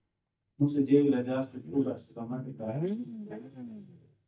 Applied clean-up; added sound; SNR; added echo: neural mask model DeepFilterNet 3.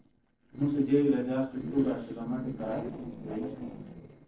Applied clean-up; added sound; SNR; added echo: neural separator model SepFormer DNS4.